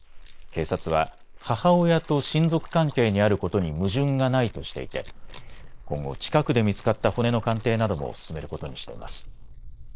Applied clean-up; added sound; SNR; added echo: neural mask model Resemble Enhance denoiser.